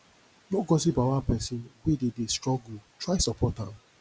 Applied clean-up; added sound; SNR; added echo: none; none; none; none.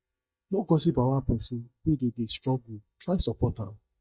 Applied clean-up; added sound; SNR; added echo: neural mask model DeepFilterNet 3.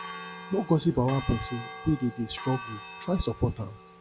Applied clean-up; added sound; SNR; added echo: none; Church bell; 13 dB; none.